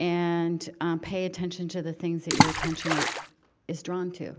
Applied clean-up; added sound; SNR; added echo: none; Water / Splash, splatter; -5 dB; none.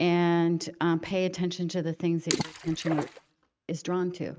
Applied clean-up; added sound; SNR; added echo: neural mask model RNNoise.